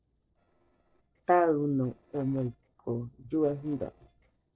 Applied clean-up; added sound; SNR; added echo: neural separator model SepFormer DNS4.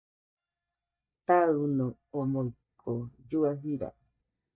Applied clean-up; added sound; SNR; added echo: neural mask model DeepFilterNet 3.